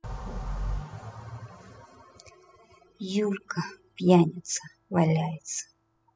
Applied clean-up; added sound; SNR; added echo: classical method spectral subtraction.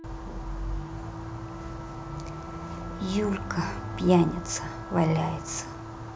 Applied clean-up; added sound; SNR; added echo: none; Wind instrument, woodwind instrument; 14 dB; none.